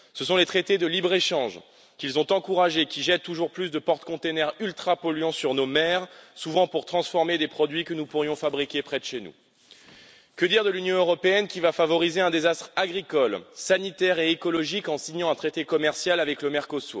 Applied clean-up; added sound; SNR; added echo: none; none; none; none.